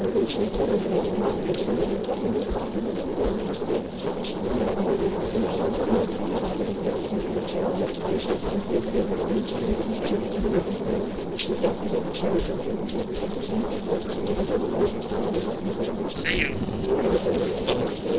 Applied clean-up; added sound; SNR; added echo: neural separator model SepFormer DNS4.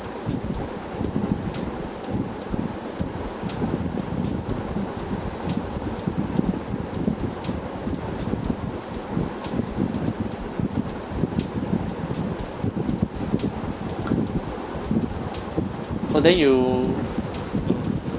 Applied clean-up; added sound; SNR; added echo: none; Drum kit; 18 dB; none.